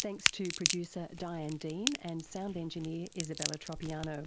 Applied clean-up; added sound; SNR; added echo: none; Crack; 0 dB; none.